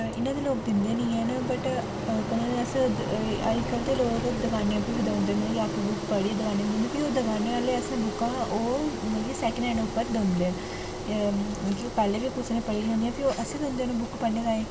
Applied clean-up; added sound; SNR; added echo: none; Engine; 6 dB; reverberation time 0.3 s.